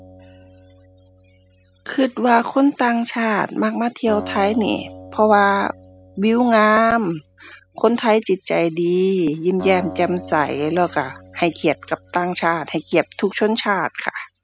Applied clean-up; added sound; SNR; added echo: none; Acoustic guitar; 20 dB; none.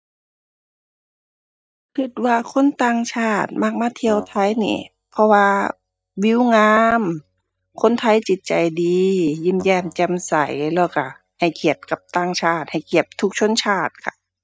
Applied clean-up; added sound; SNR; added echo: neural mask model DeepFilterNet 3.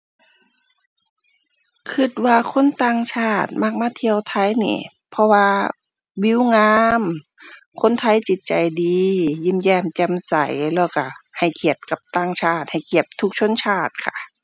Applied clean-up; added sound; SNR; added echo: none; none; none; none.